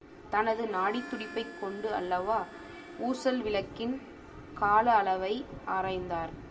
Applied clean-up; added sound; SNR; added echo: none; Harmonica; 17 dB; reverberation time 0.8 s.